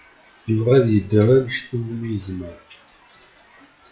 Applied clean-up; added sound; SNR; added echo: classical method WPE with log-MMSE.